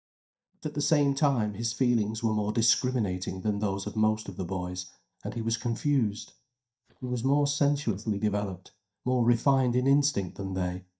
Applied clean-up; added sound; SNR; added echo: neural mask model DeepFilterNet 3.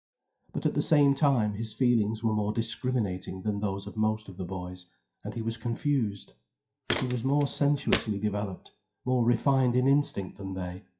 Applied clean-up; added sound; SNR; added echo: classical method WPE with log-MMSE.